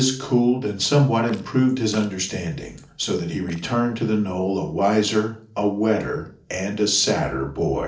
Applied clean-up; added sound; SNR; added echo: neural separator model SepFormer DNS4.